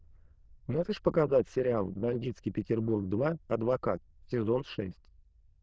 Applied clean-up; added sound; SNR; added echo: neural diffusion model UNIVERSE++.